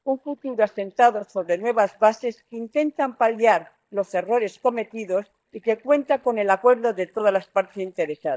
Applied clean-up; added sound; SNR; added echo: neural mask model DeepFilterNet 3.